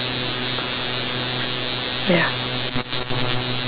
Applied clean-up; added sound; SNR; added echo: none; none; none; none.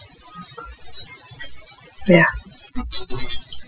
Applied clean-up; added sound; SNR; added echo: classical method Wiener filter.